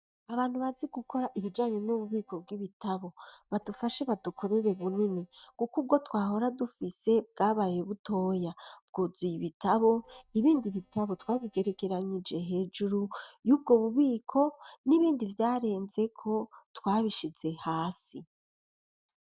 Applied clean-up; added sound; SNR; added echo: neural mask model DeepFilterNet 3.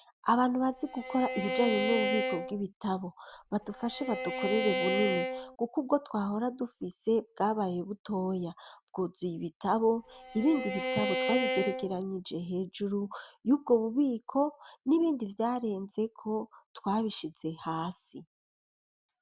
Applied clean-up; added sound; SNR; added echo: none; Bowed string instrument; 2 dB; none.